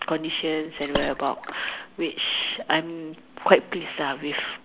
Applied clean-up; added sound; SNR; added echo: none; Water / Splash, splatter; 8 dB; none.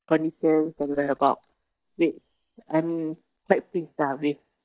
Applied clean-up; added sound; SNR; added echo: neural mask model DeepFilterNet 3.